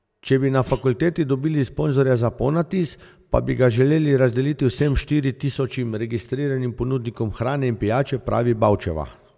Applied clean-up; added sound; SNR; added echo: none; Thump, thud; 20 dB; none.